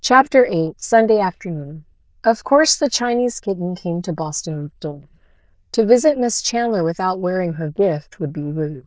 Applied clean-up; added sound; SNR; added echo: neural diffusion model UNIVERSE++.